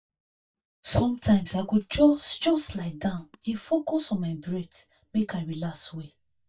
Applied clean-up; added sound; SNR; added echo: neural mask model DeepFilterNet 3.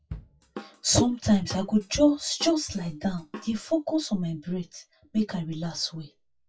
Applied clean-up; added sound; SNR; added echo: classical method WPE with log-MMSE.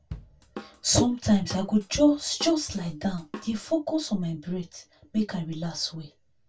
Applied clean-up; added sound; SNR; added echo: none; Drum / Drum kit; 16 dB; reverberation time 0.1 s.